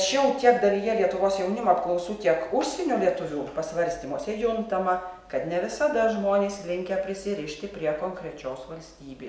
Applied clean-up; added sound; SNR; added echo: none; none; none; none.